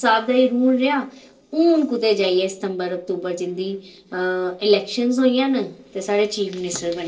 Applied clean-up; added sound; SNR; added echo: neural separator model SepFormer DNS4.